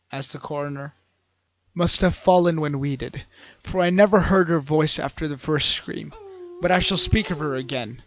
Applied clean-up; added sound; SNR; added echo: none; Dog; 17 dB; none.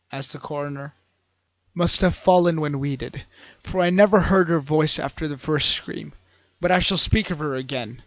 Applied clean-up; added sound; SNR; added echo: none; none; none; none.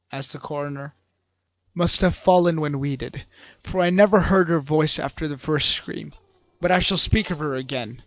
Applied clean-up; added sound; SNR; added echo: neural separator model SepFormer DNS4.